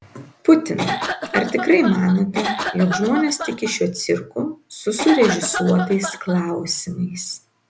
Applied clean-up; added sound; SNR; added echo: none; Cough; 7 dB; none.